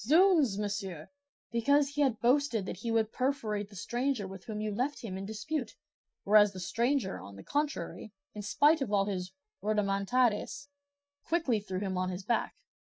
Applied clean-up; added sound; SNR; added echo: neural mask model DeepFilterNet 3.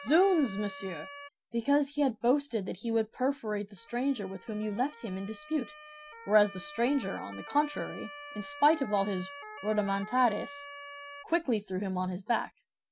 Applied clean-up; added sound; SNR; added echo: none; Motor vehicle (road) / Siren; 16 dB; none.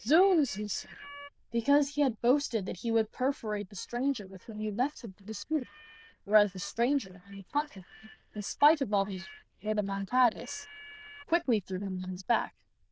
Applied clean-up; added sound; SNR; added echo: neural diffusion model UNIVERSE++.